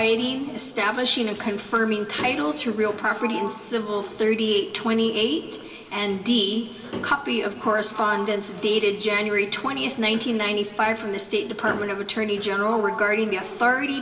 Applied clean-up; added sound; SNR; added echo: none; Sliding door; 16 dB; reverberation time 1.8 s.